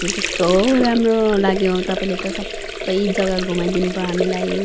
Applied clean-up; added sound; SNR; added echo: none; Sink (filling or washing) / Water; 6 dB; none.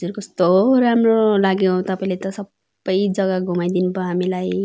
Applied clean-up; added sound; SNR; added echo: none; none; none; none.